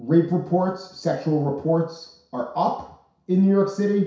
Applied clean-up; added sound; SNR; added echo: none; none; none; reverberation time 0.6 s.